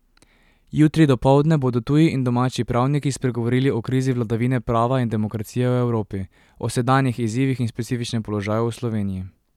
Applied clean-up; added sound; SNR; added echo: none; none; none; none.